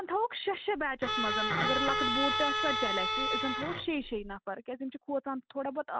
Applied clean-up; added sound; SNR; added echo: none; Bowed string instrument; -3 dB; none.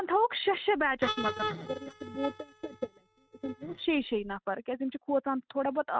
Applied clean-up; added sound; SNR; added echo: neural mask model RNNoise.